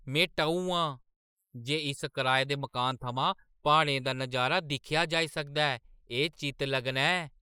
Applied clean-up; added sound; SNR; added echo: neural mask model Resemble Enhance denoiser.